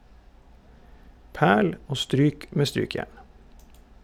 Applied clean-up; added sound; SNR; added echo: none; none; none; none.